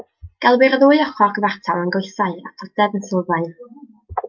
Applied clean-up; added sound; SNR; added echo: none; none; none; none.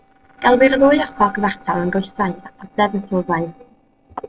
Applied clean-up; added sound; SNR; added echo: neural separator model SepFormer DNS4.